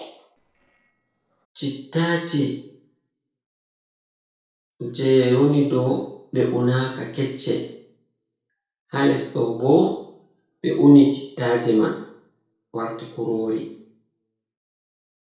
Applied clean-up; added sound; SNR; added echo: neural separator model SepFormer DNS4.